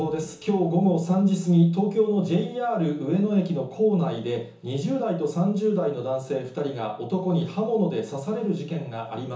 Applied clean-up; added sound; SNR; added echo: none; none; none; reverberation time 0.7 s.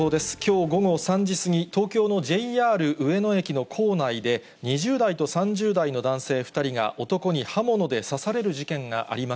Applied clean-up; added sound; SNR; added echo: none; none; none; none.